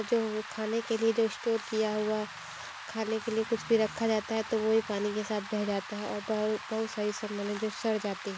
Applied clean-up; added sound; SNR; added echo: none; Rain; 12 dB; none.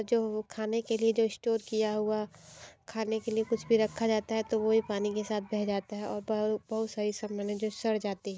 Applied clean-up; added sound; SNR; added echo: none; none; none; none.